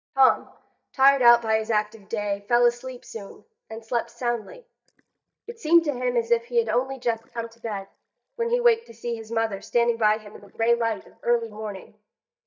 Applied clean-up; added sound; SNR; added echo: neural mask model DeepFilterNet 3.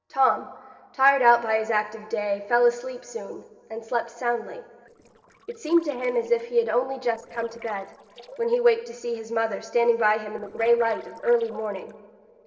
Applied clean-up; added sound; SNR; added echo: neural separator model SepFormer DNS4.